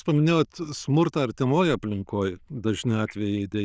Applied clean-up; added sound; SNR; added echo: neural diffusion model UNIVERSE++.